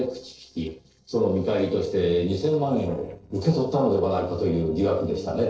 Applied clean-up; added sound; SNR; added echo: neural separator model SepFormer DNS4.